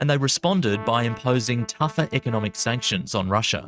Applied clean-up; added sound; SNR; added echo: neural mask model RNNoise.